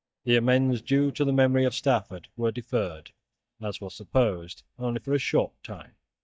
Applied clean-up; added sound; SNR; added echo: neural mask model DeepFilterNet 3.